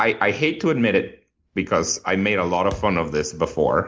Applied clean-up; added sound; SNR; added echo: none; Thump, thud; 17 dB; none.